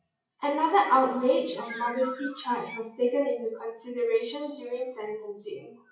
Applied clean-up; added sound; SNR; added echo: classical method WPE with log-MMSE.